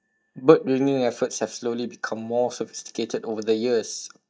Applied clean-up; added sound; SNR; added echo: neural mask model DeepFilterNet 3.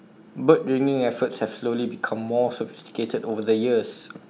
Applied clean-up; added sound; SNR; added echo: none; none; none; none.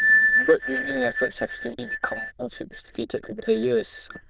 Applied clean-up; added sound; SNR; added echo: neural diffusion model UNIVERSE++.